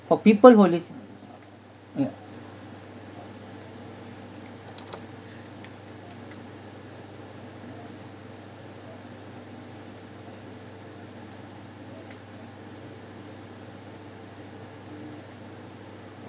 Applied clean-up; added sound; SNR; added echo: none; none; none; none.